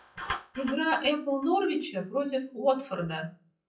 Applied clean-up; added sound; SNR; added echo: classical method WPE with log-MMSE.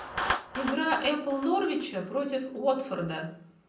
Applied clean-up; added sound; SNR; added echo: none; Clapping; 8 dB; reverberation time 0.6 s.